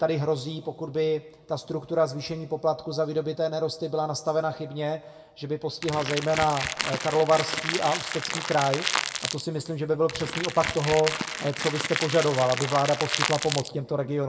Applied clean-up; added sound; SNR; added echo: none; Crackle; 4 dB; reverberation time 0.5 s.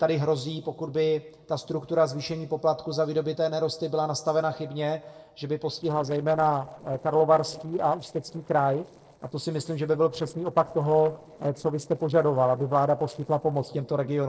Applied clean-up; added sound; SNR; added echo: neural separator model SepFormer DNS4.